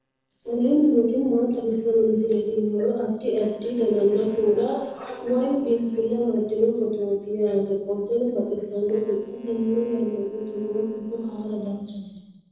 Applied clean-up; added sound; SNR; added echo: neural separator model SepFormer DNS4.